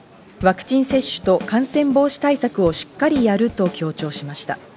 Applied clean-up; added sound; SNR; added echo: none; Drum / Drum kit; 16 dB; none.